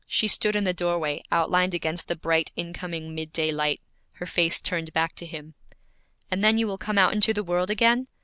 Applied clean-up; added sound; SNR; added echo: none; none; none; none.